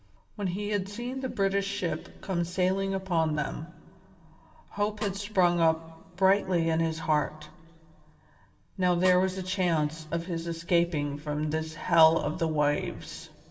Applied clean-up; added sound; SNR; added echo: none; Snare drum; 17 dB; reverberation time 2.1 s.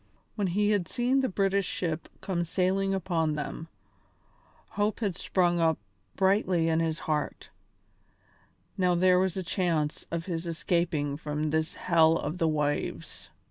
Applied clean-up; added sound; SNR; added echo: none; none; none; none.